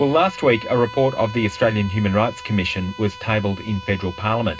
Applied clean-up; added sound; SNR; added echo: none; Bowed string instrument; 17 dB; reverberation time 0.2 s.